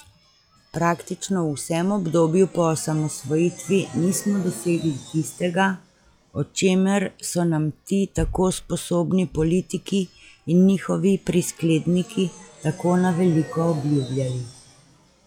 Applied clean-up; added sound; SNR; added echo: classical method log-MMSE.